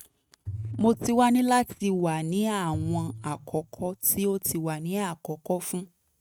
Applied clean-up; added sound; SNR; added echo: neural mask model RNNoise.